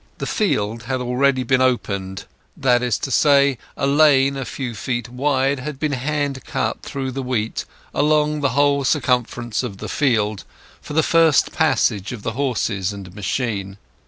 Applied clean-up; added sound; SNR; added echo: none; none; none; none.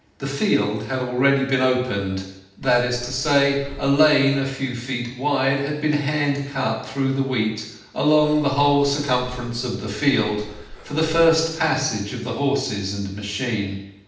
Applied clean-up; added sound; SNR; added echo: none; Breathing; 17 dB; reverberation time 0.8 s.